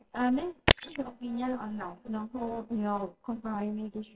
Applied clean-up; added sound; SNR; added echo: neural separator model SepFormer WHAMR!.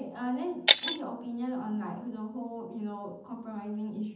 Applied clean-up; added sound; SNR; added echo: none; Shatter; -3 dB; reverberation time 0.8 s.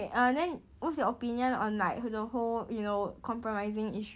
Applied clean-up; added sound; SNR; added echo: none; none; none; none.